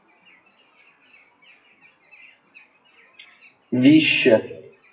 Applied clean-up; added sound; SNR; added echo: classical method WPE with log-MMSE.